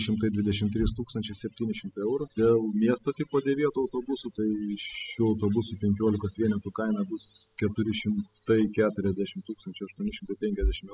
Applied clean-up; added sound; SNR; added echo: classical method spectral subtraction.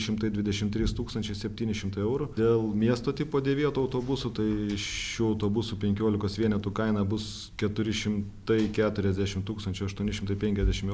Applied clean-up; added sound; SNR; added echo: none; none; none; none.